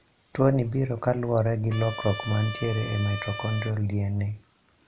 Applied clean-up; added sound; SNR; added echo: none; Trumpet; 11 dB; none.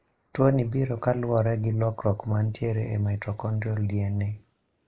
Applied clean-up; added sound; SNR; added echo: neural mask model Resemble Enhance denoiser.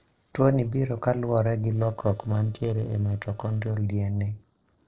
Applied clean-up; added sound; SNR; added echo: neural separator model SepFormer DNS4.